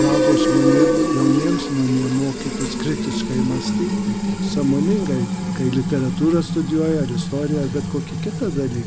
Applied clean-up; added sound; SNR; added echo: none; Fill (with liquid); -1 dB; none.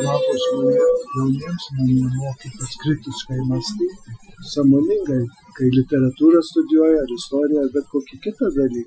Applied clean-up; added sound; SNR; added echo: classical method Wiener filter.